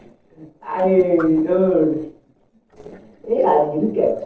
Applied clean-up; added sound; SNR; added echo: neural separator model SepFormer DNS4.